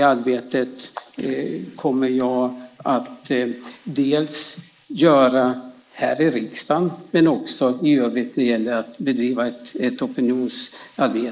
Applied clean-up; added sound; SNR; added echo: neural mask model Resemble Enhance denoiser.